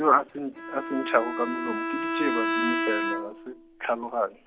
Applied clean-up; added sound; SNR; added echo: none; Bowed string instrument; 2 dB; none.